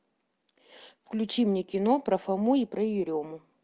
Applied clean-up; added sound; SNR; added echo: none; none; none; none.